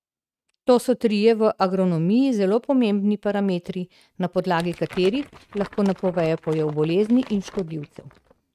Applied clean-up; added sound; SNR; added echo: neural mask model RNNoise.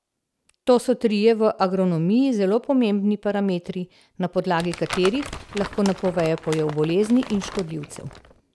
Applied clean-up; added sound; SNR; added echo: none; Crumpling, crinkling; 14 dB; none.